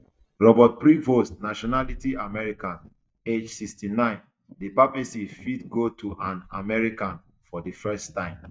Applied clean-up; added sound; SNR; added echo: neural mask model DeepFilterNet 3.